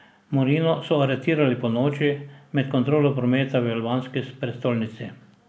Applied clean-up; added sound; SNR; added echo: none; none; none; none.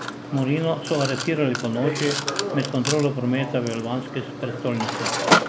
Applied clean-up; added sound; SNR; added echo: none; Mechanisms; 2 dB; none.